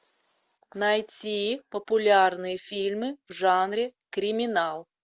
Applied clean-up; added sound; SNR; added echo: none; none; none; none.